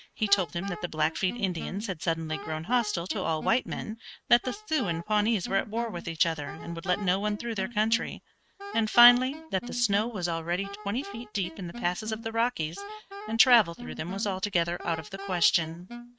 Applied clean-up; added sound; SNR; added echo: neural mask model RNNoise.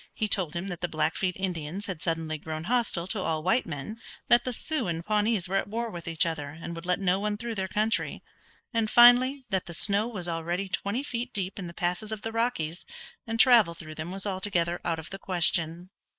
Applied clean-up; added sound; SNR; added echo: neural mask model Resemble Enhance denoiser.